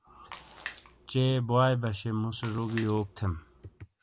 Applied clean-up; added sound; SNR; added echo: none; Splash, splatter; 16 dB; none.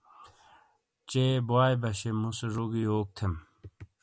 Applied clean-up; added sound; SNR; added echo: none; none; none; none.